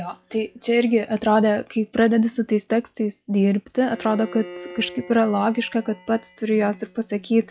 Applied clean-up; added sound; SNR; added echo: classical method log-MMSE.